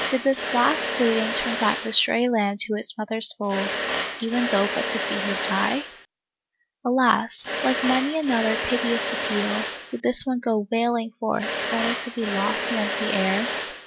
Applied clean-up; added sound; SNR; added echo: none; Mechanisms; 1 dB; none.